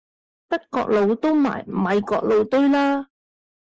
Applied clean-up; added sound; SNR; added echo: neural mask model Resemble Enhance denoiser.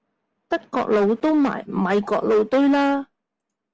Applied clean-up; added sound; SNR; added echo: none; none; none; none.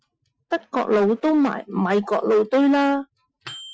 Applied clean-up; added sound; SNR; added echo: classical method Wiener filter.